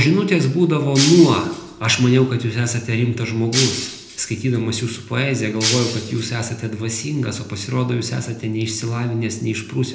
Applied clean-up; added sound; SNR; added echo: none; Shatter; 7 dB; reverberation time 0.7 s.